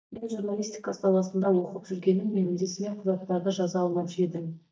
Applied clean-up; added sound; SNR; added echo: neural mask model DeepFilterNet 3.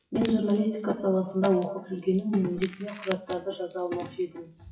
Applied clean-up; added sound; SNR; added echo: classical method WPE with log-MMSE.